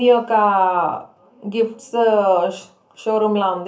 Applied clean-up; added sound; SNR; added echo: none; none; none; reverberation time 0.3 s.